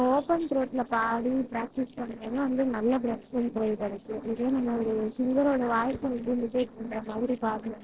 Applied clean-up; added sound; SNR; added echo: neural separator model SepFormer DNS4.